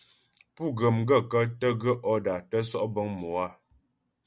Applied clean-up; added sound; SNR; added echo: none; none; none; none.